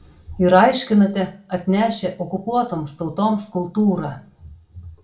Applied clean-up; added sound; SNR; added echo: none; none; none; reverberation time 0.3 s.